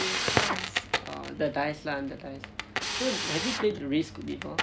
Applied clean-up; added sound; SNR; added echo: none; Crackle + Drill; 0 dB; none.